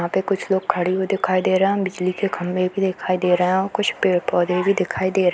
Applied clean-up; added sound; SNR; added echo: none; none; none; none.